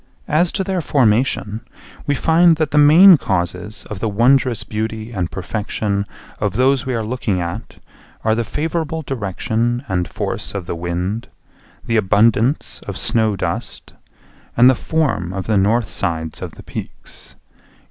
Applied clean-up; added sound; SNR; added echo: none; none; none; none.